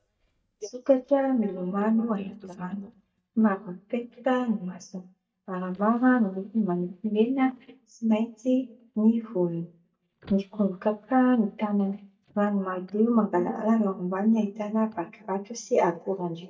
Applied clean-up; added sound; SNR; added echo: neural mask model DeepFilterNet 3.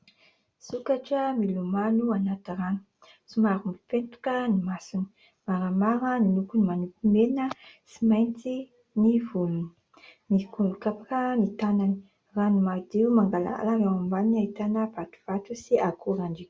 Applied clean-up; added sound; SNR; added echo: none; none; none; none.